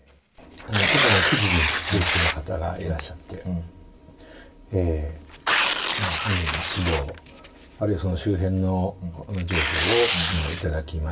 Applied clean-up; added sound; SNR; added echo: none; Tearing; 1 dB; reverberation time 0.2 s.